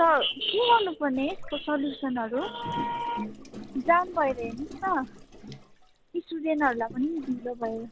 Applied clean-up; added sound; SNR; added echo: none; Gurgling; 16 dB; none.